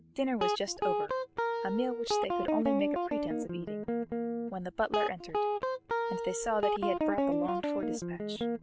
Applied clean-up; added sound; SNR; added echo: none; Guitar; -4 dB; none.